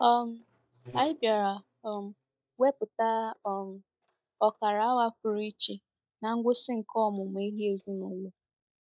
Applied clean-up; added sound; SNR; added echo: neural mask model DeepFilterNet 3.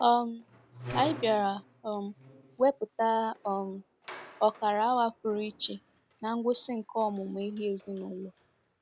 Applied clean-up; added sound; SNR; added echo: none; Squeak; 11 dB; none.